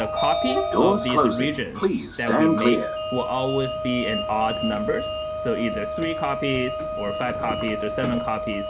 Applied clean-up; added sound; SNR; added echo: none; Wind instrument, woodwind instrument + Sliding door; -2 dB; none.